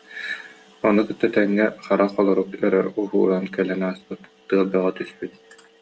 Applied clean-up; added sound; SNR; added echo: none; none; none; none.